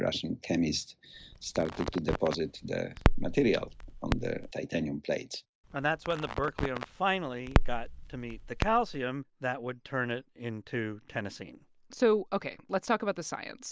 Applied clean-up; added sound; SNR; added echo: none; Crackle; 0 dB; none.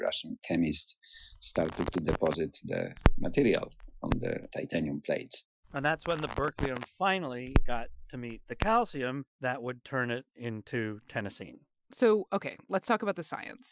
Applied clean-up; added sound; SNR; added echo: classical method Wiener filter.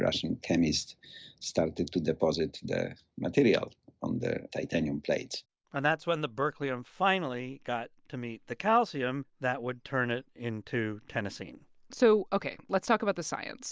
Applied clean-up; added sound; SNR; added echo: none; none; none; none.